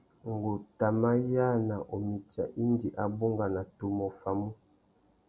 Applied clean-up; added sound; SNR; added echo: none; none; none; none.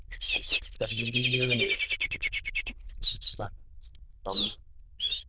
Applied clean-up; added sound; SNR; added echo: neural diffusion model UNIVERSE++.